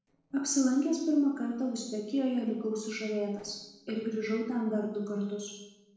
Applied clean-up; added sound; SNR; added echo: neural separator model SepFormer DNS4.